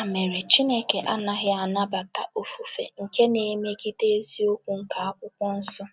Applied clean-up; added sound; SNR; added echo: none; none; none; none.